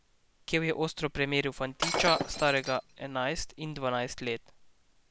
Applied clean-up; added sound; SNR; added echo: none; Shatter; 3 dB; none.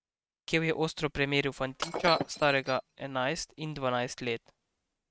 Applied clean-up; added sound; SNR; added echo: neural mask model RNNoise.